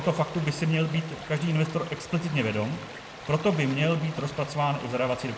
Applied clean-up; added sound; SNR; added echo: none; Stream; 14 dB; reverberation time 1.0 s.